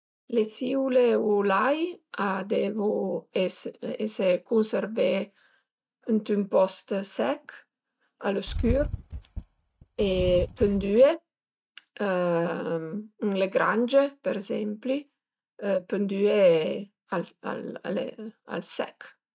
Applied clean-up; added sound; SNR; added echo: neural mask model RNNoise.